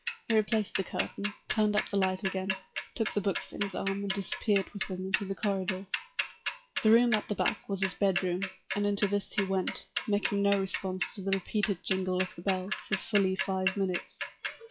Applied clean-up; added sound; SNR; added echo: classical method WPE with log-MMSE.